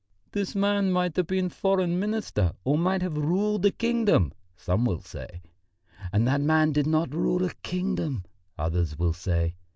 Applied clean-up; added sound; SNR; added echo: none; none; none; none.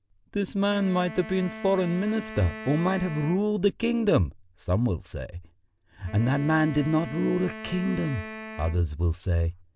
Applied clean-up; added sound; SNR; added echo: none; Wind instrument, woodwind instrument; 14 dB; none.